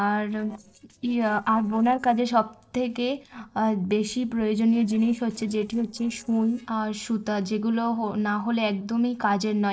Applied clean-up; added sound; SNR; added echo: neural separator model SepFormer DNS4.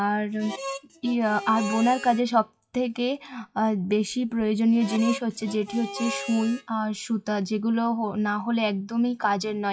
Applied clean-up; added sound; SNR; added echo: classical method WPE with log-MMSE.